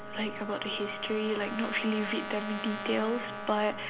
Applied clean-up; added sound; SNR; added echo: none; Bowed string instrument + Trumpet; 7 dB; none.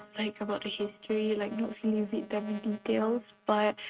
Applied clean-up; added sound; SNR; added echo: neural mask model RNNoise.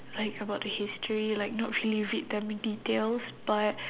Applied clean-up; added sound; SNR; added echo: none; none; none; none.